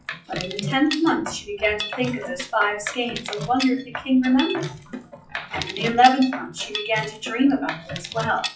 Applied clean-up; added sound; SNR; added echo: classical method WPE with log-MMSE.